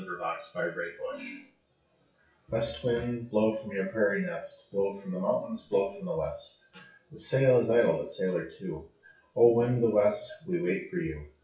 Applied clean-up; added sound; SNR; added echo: classical method WPE with log-MMSE.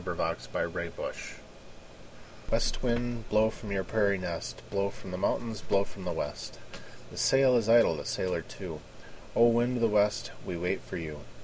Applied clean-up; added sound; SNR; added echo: none; none; none; none.